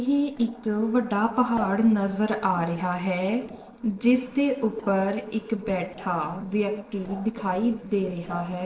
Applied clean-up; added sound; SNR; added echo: neural separator model SepFormer DNS4.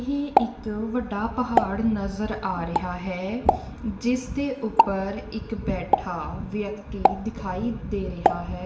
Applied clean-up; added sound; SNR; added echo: none; Explosion; 0 dB; reverberation time 0.8 s.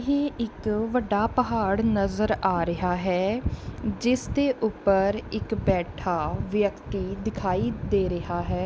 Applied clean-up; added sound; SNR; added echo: none; none; none; none.